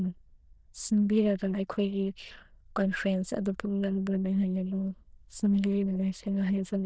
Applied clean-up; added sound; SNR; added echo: neural diffusion model UNIVERSE++.